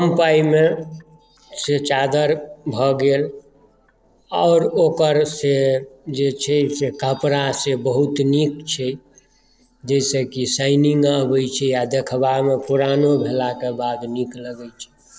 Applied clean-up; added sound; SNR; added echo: neural separator model SepFormer DNS4.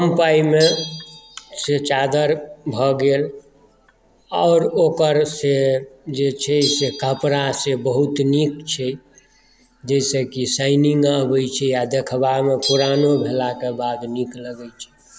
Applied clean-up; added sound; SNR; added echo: none; Bell; 16 dB; none.